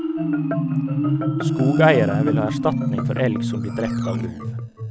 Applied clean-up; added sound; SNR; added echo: none; Marimba, xylophone; -3 dB; none.